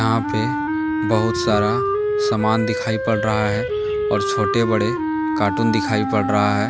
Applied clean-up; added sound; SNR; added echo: none; Wind instrument, woodwind instrument; 1 dB; none.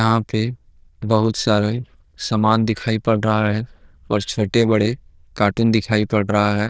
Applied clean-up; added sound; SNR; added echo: neural diffusion model UNIVERSE++.